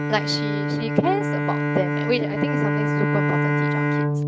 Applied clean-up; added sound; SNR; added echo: neural mask model RNNoise.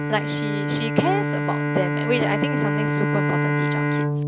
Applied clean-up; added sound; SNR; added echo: none; Bowed string instrument; -3 dB; none.